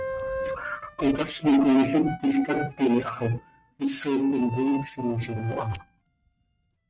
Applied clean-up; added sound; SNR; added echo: neural mask model RNNoise.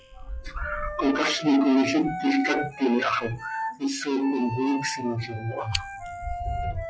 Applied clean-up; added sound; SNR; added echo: classical method log-MMSE.